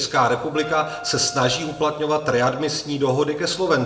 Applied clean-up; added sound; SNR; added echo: none; Wind instrument, woodwind instrument; 15 dB; reverberation time 0.7 s.